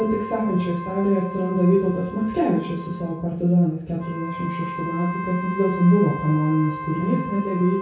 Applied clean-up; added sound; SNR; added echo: none; Wind instrument, woodwind instrument; 12 dB; reverberation time 0.6 s.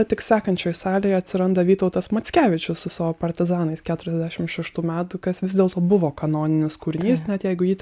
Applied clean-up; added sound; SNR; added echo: none; none; none; none.